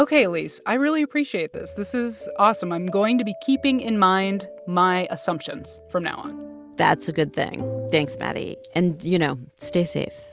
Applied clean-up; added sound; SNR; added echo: none; none; none; none.